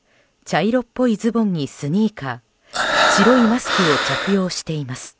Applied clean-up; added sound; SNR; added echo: none; Breathing; -1 dB; none.